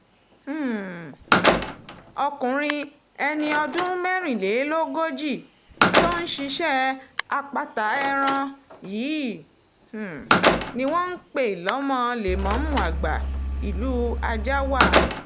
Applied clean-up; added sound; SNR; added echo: none; Engine + Slam; 0 dB; none.